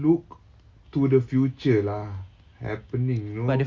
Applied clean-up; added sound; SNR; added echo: none; none; none; none.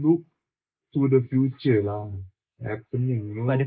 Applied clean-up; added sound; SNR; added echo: neural mask model Resemble Enhance denoiser.